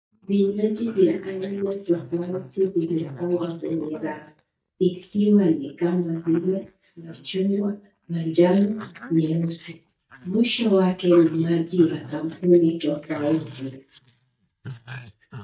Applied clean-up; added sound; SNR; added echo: neural mask model DeepFilterNet 3.